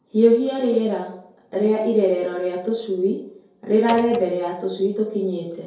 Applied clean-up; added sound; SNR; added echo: none; Door; 13 dB; reverberation time 2.2 s.